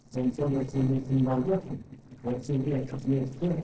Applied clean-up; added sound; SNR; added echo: neural separator model SepFormer DNS4.